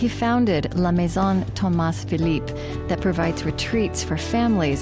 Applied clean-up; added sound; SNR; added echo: none; none; none; none.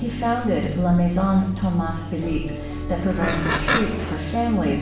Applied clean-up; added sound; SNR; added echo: none; Livestock, farm animals, working animals; 2 dB; reverberation time 0.6 s.